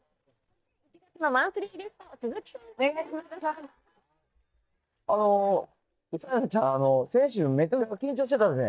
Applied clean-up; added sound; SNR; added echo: neural mask model DeepFilterNet 3.